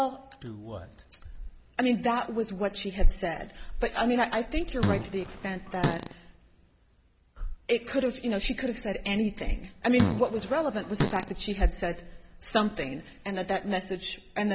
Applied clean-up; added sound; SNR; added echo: none; Fart; 3 dB; none.